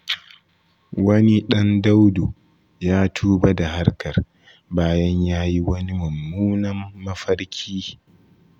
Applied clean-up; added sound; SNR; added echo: none; none; none; none.